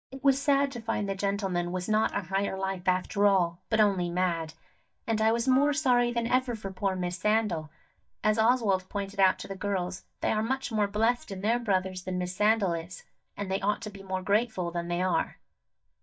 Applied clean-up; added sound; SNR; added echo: neural mask model DeepFilterNet 3.